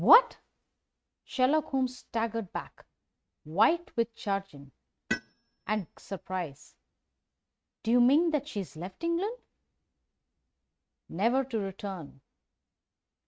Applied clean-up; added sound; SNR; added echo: neural mask model RNNoise.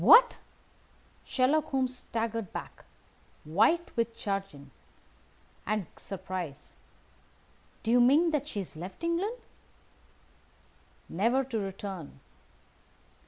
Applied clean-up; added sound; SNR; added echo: none; none; none; none.